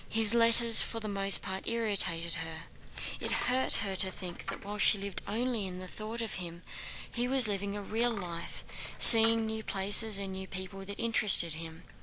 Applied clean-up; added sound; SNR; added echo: none; Coin (dropping); 14 dB; none.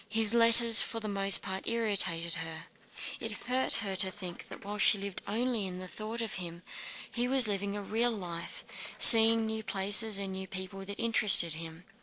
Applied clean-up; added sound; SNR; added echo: neural separator model SepFormer DNS4.